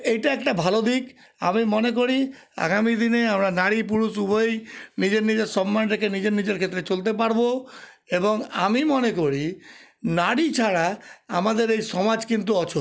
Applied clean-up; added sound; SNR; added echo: none; none; none; none.